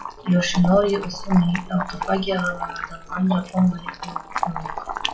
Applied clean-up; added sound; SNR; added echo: classical method WPE with log-MMSE.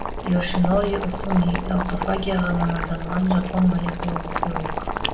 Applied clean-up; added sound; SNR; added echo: none; Boiling; 4 dB; reverberation time 0.6 s.